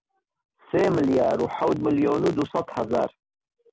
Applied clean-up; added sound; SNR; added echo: none; none; none; none.